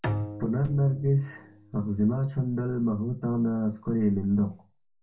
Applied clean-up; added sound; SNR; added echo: none; Bowed string instrument; 11 dB; reverberation time 0.2 s.